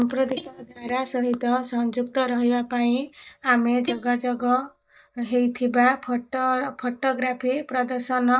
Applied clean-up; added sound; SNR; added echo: neural mask model DeepFilterNet 3.